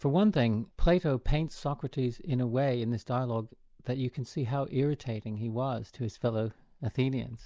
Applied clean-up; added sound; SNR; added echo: none; none; none; none.